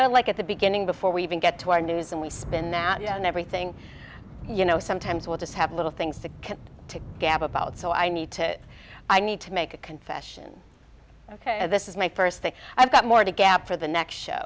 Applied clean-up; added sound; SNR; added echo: none; Thunder / Rain; 17 dB; none.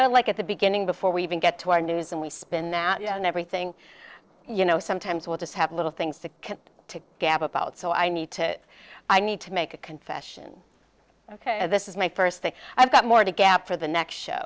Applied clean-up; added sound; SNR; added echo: neural separator model SepFormer DNS4.